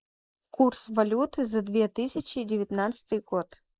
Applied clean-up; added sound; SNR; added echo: neural mask model Resemble Enhance denoiser.